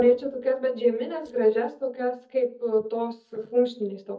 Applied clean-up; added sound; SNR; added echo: neural mask model DeepFilterNet 3.